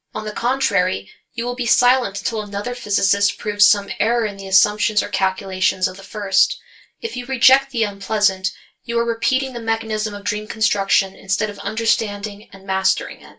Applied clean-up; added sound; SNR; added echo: none; none; none; reverberation time 0.2 s.